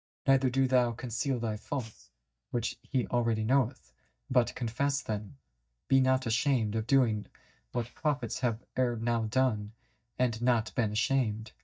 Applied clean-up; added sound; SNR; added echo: neural mask model DeepFilterNet 3.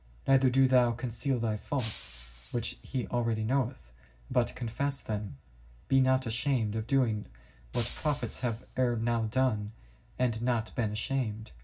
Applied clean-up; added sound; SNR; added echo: none; Shatter; 13 dB; reverberation time 0.4 s.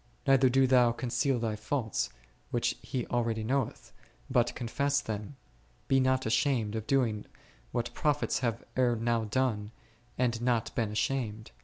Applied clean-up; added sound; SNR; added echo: none; none; none; none.